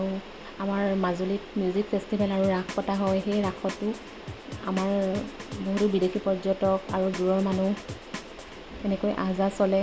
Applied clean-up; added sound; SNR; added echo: none; Drum; 14 dB; none.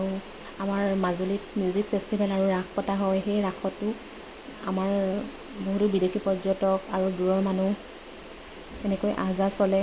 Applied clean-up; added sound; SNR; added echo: none; none; none; none.